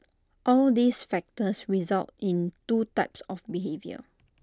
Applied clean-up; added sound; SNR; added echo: none; none; none; none.